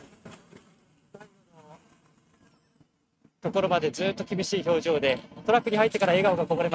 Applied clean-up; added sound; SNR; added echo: neural mask model RNNoise.